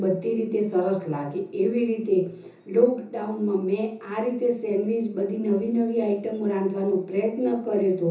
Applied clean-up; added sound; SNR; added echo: none; none; none; reverberation time 0.6 s.